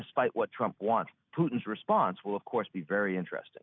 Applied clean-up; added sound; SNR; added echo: none; none; none; none.